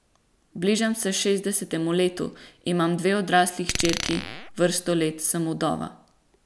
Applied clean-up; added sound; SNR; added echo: none; Glass; 7 dB; none.